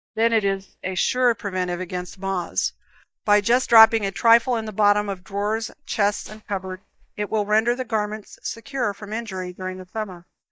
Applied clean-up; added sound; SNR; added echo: neural mask model DeepFilterNet 3.